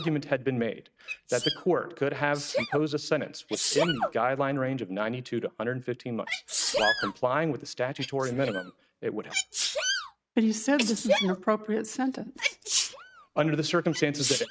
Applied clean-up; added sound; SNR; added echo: neural mask model RNNoise.